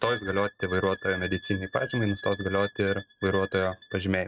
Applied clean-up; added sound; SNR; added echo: neural mask model RNNoise.